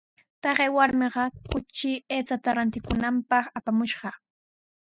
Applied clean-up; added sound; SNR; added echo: classical method spectral subtraction.